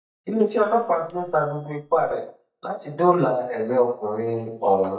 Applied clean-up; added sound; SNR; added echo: neural mask model DeepFilterNet 3.